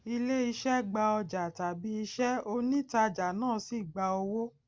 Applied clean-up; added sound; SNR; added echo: none; none; none; none.